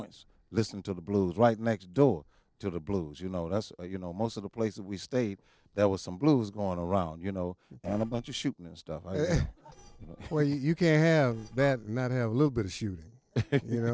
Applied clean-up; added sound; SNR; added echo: neural separator model SepFormer DNS4.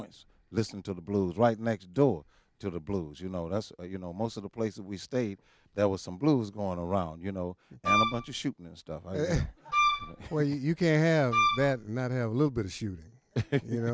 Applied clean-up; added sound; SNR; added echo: none; Wind instrument, woodwind instrument; -2 dB; none.